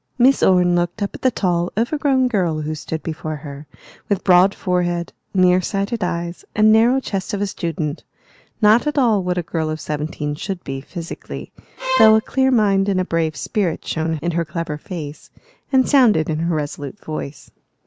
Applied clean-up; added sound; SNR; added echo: none; Bowed string instrument; 6 dB; none.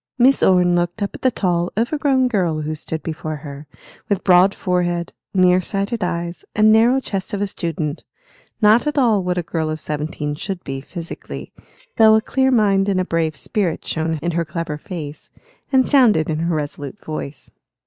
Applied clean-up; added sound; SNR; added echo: neural mask model DeepFilterNet 3.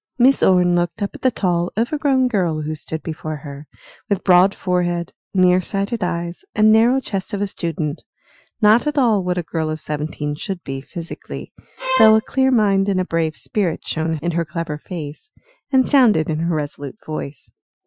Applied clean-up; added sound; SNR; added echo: classical method Wiener filter.